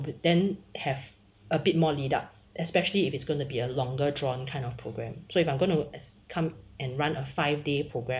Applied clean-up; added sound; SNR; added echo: none; none; none; none.